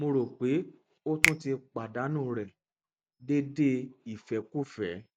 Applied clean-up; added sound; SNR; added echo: none; Finger snapping; 3 dB; none.